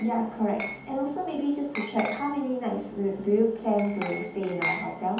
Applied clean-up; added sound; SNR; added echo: none; Glass; 11 dB; reverberation time 0.6 s.